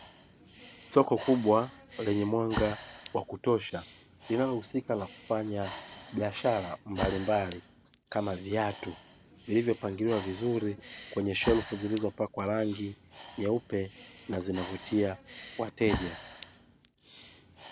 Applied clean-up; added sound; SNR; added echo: none; Breathing; 12 dB; none.